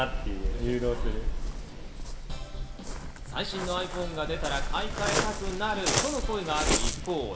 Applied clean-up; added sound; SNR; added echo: none; Waves, surf; -2 dB; reverberation time 2.9 s.